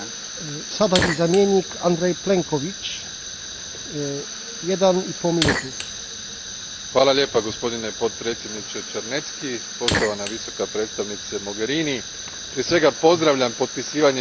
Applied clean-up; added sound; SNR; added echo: none; Fire; 7 dB; none.